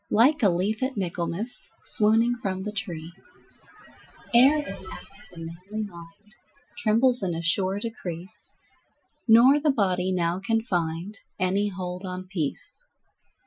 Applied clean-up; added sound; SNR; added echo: classical method Wiener filter.